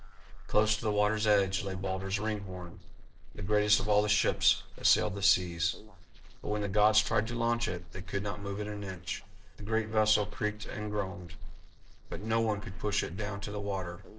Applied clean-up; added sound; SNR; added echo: neural separator model SepFormer DNS4.